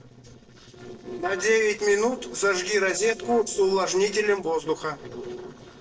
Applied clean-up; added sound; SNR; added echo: neural separator model SepFormer DNS4.